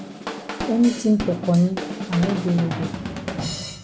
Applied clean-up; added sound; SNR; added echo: none; Drum / Drum kit; 7 dB; none.